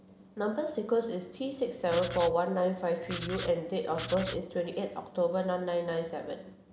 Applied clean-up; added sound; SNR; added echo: none; Writing; 6 dB; none.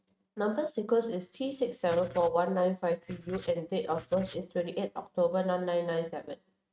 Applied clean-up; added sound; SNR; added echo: neural mask model RNNoise.